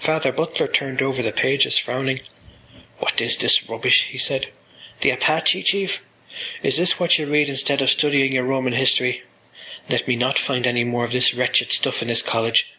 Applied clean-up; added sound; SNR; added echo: none; none; none; none.